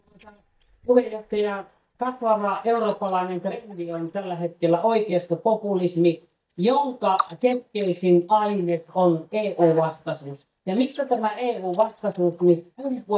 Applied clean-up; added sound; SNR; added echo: neural mask model DeepFilterNet 3.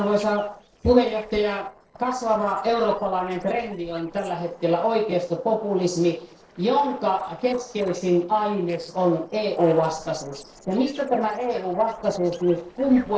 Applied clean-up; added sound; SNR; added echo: neural separator model SepFormer DNS4.